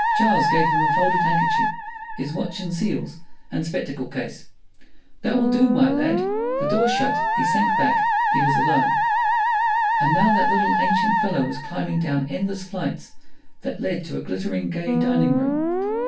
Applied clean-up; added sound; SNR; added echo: none; Musical instrument; -2 dB; reverberation time 0.2 s.